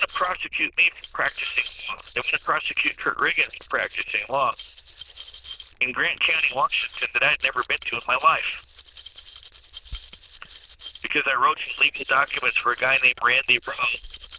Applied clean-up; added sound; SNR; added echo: neural diffusion model UNIVERSE++.